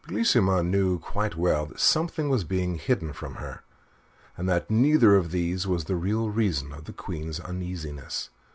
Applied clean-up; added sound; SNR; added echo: none; none; none; none.